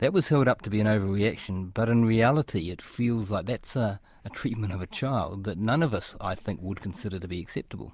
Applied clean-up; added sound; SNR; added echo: none; none; none; none.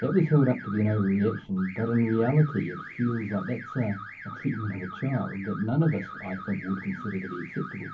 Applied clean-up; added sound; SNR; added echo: none; Alarm / Car; 14 dB; reverberation time 0.3 s.